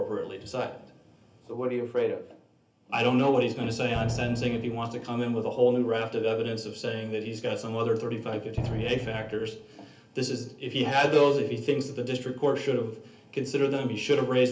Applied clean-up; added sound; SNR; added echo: none; Drum; 6 dB; reverberation time 0.3 s.